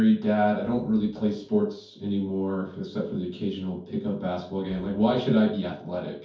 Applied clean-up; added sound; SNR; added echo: neural separator model SepFormer DNS4.